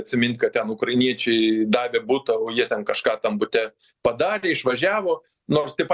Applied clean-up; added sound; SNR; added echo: none; none; none; none.